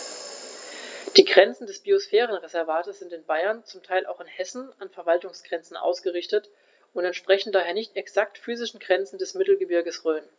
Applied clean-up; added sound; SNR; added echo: none; none; none; none.